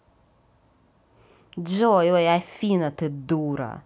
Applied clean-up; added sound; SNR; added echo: none; none; none; none.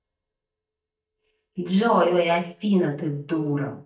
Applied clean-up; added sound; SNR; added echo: neural mask model DeepFilterNet 3.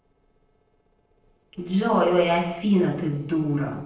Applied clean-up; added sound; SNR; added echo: neural separator model SepFormer DNS4.